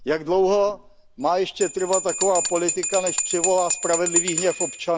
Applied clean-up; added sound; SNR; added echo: none; Bell; 4 dB; none.